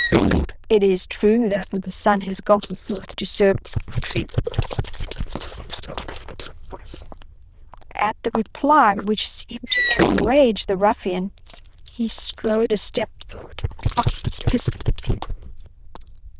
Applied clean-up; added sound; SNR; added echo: neural diffusion model UNIVERSE++.